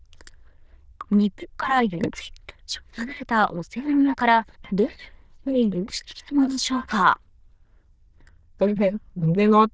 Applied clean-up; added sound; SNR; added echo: neural diffusion model UNIVERSE++.